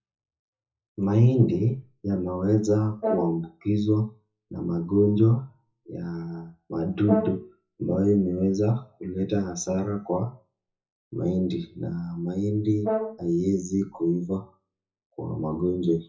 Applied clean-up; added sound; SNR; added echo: classical method WPE with log-MMSE.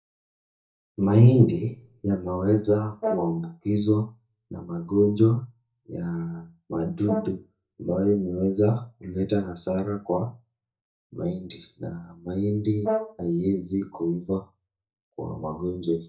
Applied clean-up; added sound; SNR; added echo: neural mask model DeepFilterNet 3.